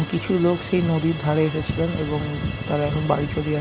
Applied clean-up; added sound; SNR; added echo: none; Musical instrument; 17 dB; none.